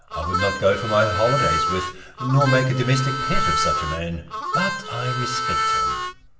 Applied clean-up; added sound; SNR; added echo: none; Harmonica; 1 dB; reverberation time 0.7 s.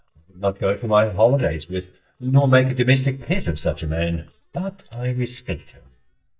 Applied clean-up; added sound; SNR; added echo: neural mask model DeepFilterNet 3.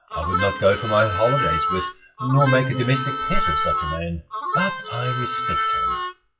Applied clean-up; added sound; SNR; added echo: classical method WPE with log-MMSE.